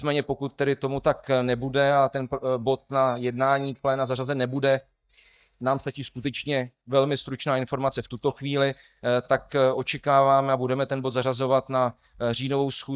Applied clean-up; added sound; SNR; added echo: neural mask model DeepFilterNet 3.